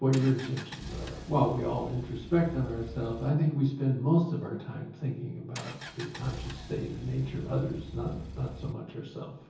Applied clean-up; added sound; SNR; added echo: none; Engine; 12 dB; reverberation time 0.7 s.